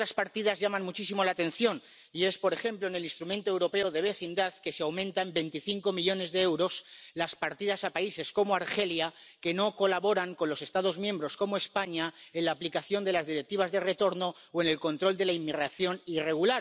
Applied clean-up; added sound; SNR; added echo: none; none; none; none.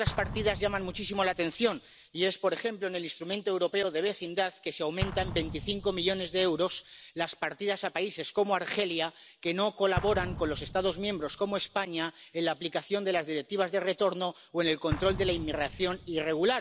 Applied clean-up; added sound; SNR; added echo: none; Explosion; 12 dB; none.